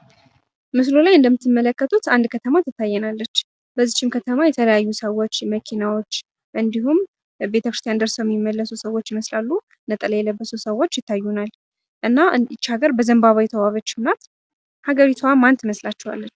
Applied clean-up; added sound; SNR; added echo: none; none; none; none.